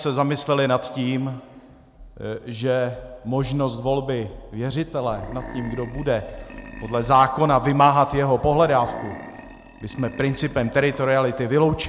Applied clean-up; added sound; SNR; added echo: none; Burping, eructation; 18 dB; none.